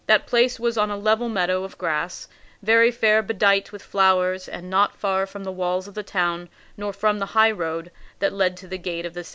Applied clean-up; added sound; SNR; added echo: none; none; none; none.